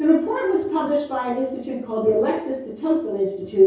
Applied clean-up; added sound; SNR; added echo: none; none; none; reverberation time 0.6 s.